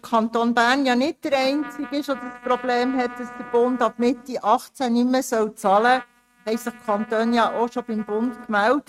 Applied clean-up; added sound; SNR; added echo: neural mask model RNNoise.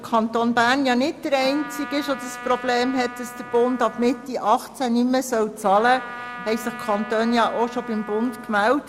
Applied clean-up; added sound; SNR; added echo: none; Trumpet; 15 dB; none.